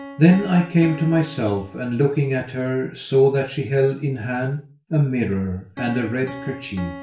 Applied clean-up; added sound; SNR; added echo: none; Piano; 18 dB; reverberation time 0.4 s.